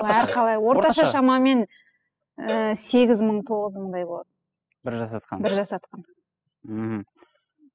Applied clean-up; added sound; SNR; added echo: classical method spectral subtraction.